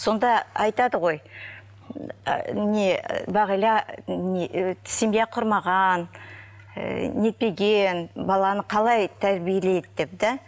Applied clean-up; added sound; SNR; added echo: none; none; none; none.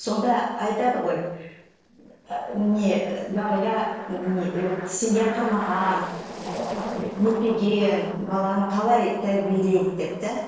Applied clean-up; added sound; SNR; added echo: neural separator model SepFormer DNS4.